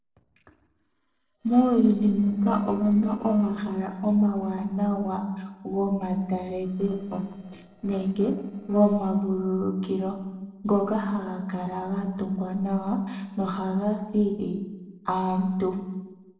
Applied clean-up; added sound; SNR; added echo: neural separator model SepFormer DNS4.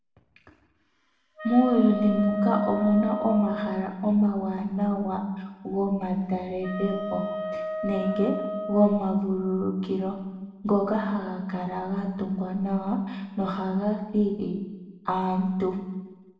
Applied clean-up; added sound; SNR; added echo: none; Wind instrument, woodwind instrument; 7 dB; reverberation time 1.0 s.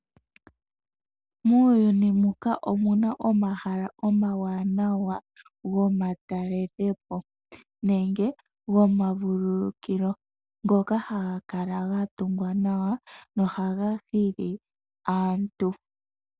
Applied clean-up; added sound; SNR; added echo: none; none; none; none.